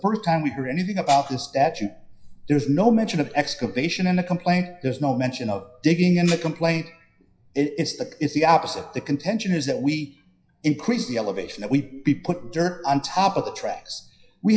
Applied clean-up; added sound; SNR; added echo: classical method WPE with log-MMSE.